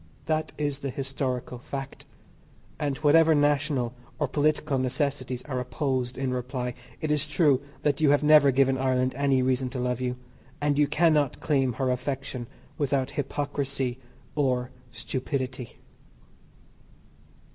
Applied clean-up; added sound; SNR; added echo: none; none; none; none.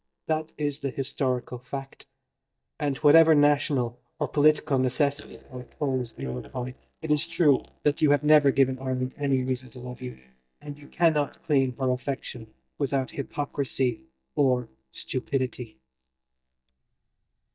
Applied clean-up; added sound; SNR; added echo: neural mask model DeepFilterNet 3.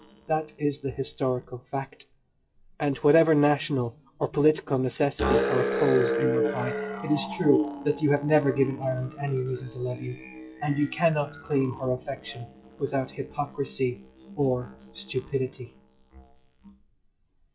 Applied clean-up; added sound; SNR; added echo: classical method WPE with log-MMSE.